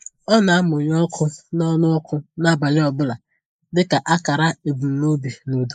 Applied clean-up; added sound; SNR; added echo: neural mask model Resemble Enhance denoiser.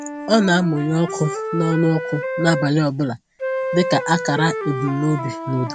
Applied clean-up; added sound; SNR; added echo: none; Wind instrument, woodwind instrument; 7 dB; none.